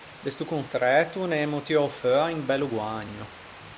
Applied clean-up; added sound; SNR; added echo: none; Water; 18 dB; none.